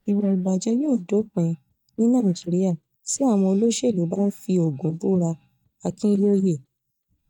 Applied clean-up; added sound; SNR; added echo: neural mask model DeepFilterNet 3.